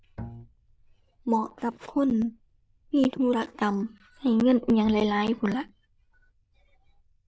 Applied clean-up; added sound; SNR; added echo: neural diffusion model UNIVERSE++.